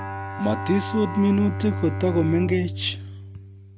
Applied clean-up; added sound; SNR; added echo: none; Bowed string instrument; 6 dB; none.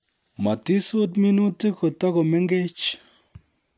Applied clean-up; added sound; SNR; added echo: none; none; none; none.